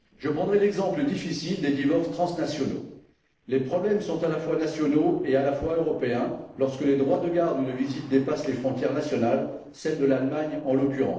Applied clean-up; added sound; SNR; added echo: neural separator model SepFormer DNS4.